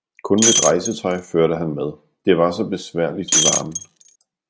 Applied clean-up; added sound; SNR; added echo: none; Shatter; -1 dB; none.